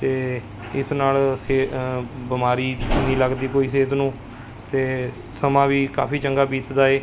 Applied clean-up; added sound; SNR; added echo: none; none; none; none.